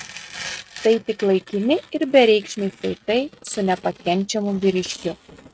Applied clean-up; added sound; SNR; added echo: neural mask model RNNoise.